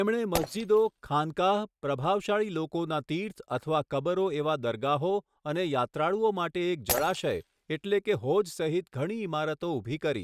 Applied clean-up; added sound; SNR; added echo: neural mask model RNNoise.